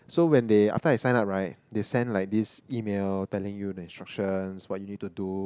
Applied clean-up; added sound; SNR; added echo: none; none; none; none.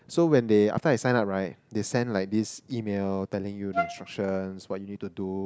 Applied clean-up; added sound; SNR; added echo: none; Wind instrument, woodwind instrument; 5 dB; none.